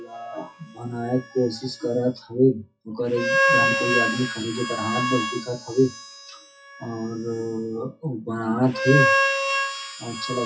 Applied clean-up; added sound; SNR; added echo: classical method WPE with log-MMSE.